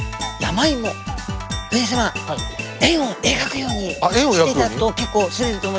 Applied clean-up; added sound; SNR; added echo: none; none; none; none.